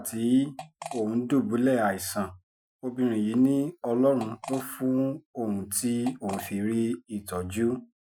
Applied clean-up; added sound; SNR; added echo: classical method Wiener filter.